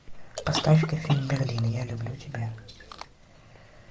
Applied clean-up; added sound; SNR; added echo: none; Chewing, mastication / Cough; 11 dB; none.